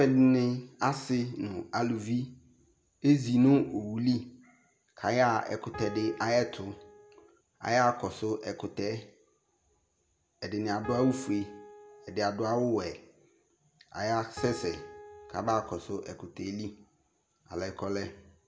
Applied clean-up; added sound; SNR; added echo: none; Piano; 15 dB; none.